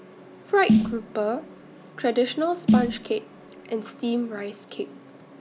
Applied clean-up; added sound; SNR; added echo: none; Snare drum; -1 dB; none.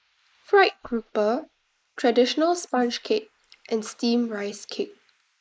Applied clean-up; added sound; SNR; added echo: neural mask model Resemble Enhance denoiser.